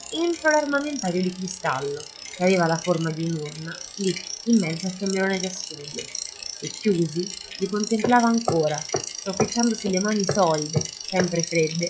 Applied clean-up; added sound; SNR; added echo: classical method log-MMSE.